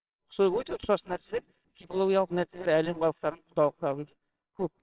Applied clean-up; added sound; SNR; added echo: neural separator model SepFormer WHAMR!.